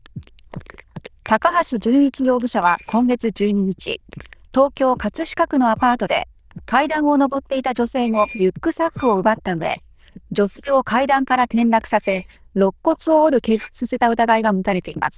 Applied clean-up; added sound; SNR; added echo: neural diffusion model UNIVERSE++.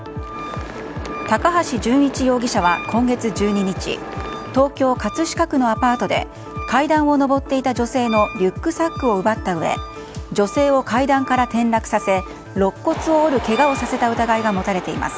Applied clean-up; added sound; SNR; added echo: none; Wind instrument, woodwind instrument; 17 dB; none.